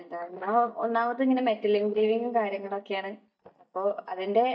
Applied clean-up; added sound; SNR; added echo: neural mask model DeepFilterNet 3.